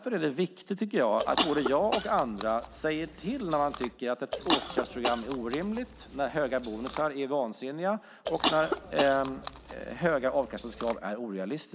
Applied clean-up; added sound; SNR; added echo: none; Chewing, mastication / Cough; 6 dB; none.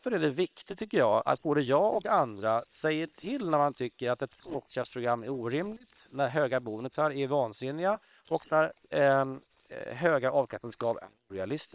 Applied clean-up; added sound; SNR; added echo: neural separator model SepFormer WHAM!.